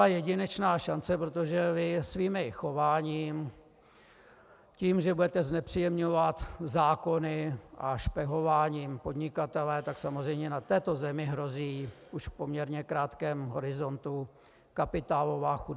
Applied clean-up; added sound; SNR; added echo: none; none; none; none.